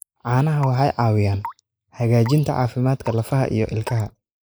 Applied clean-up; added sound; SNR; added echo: neural mask model Resemble Enhance denoiser.